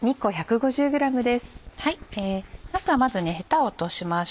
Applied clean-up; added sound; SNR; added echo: neural mask model Resemble Enhance denoiser.